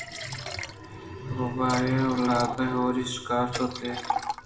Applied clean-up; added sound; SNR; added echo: none; Liquid; 9 dB; reverberation time 0.8 s.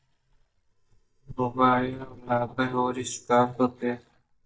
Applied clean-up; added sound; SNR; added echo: neural mask model DeepFilterNet 3.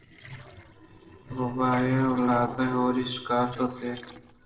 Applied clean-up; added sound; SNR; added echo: neural separator model SepFormer DNS4.